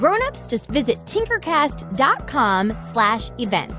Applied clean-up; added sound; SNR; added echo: none; none; none; none.